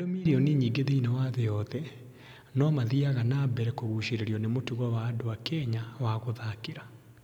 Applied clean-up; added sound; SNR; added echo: none; none; none; none.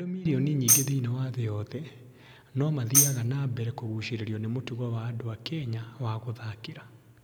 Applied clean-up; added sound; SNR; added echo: none; Tambourine; -2 dB; none.